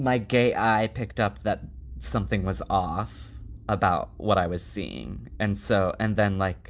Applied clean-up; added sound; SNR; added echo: none; none; none; none.